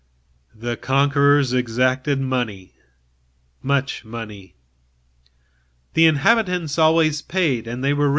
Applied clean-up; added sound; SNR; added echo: none; none; none; none.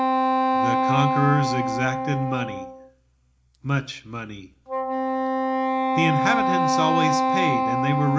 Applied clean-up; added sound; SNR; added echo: none; Wind instrument, woodwind instrument; -3 dB; reverberation time 0.4 s.